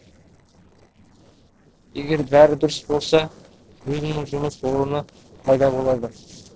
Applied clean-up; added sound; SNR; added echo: neural separator model SepFormer DNS4.